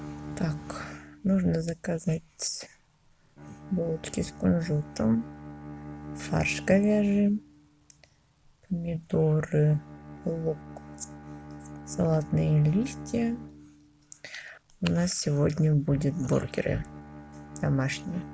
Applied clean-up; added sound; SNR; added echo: none; Bowed string instrument; 15 dB; none.